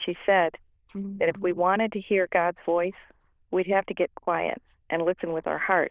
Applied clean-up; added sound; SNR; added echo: neural diffusion model UNIVERSE++.